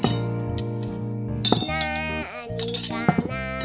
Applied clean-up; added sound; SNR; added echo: none; Cutlery, silverware; 1 dB; none.